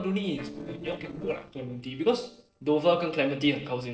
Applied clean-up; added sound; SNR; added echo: neural separator model SepFormer DNS4.